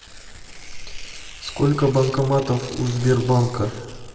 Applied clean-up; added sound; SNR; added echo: none; Tearing; 18 dB; reverberation time 1.1 s.